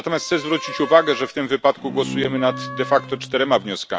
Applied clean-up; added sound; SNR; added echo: none; Bowed string instrument + Wind instrument, woodwind instrument; 11 dB; none.